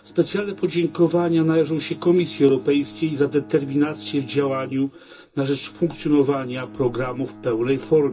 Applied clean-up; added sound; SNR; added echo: none; Bowed string instrument; 20 dB; reverberation time 0.2 s.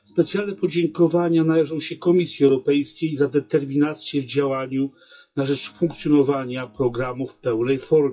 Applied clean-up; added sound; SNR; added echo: classical method WPE with log-MMSE.